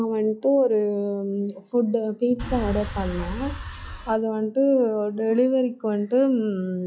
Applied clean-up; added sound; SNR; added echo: classical method log-MMSE.